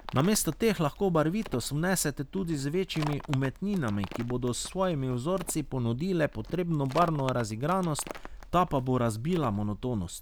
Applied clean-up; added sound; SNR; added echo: none; Livestock, farm animals, working animals; 14 dB; none.